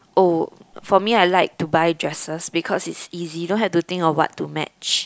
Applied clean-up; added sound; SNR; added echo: none; none; none; none.